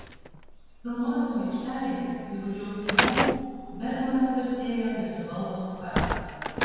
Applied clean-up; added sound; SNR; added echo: none; Slam / Wood; 2 dB; reverberation time 2.1 s.